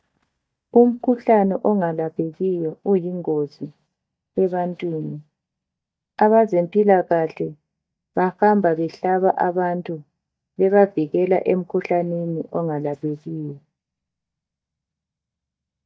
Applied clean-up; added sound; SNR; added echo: neural mask model DeepFilterNet 3.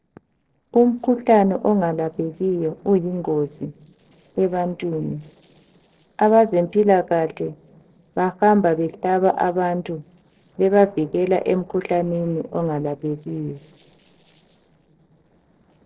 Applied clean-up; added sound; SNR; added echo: neural separator model SepFormer DNS4.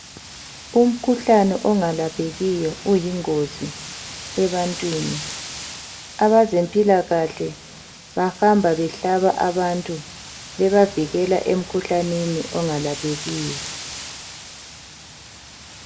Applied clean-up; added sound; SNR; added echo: none; Wind; 14 dB; reverberation time 0.8 s.